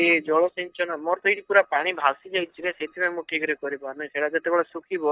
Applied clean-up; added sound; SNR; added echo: neural mask model DeepFilterNet 3.